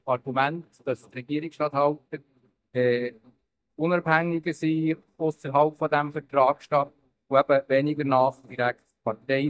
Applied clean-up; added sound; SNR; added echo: neural mask model DeepFilterNet 3.